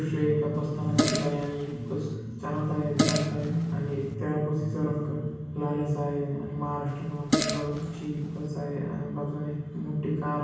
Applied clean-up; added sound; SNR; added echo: none; Fart; 2 dB; reverberation time 1.2 s.